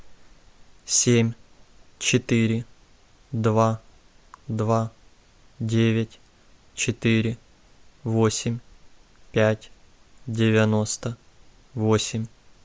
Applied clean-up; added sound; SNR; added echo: none; none; none; none.